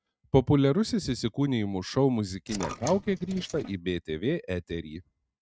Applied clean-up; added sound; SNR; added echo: neural mask model RNNoise.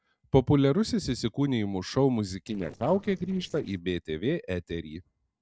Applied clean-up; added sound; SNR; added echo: neural separator model SepFormer DNS4.